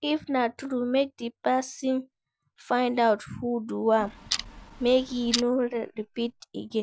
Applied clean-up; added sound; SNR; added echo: none; Clock; 9 dB; none.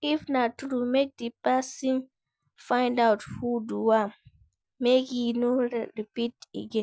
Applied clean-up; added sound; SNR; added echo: none; none; none; none.